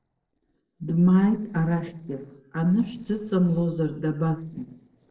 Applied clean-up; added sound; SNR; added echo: neural separator model SepFormer DNS4.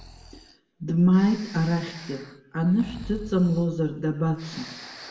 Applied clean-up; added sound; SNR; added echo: none; Breathing; 19 dB; reverberation time 0.8 s.